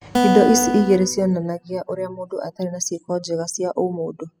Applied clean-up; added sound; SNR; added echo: classical method spectral subtraction.